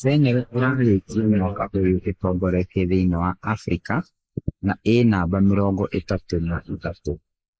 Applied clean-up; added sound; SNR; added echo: neural mask model Resemble Enhance denoiser.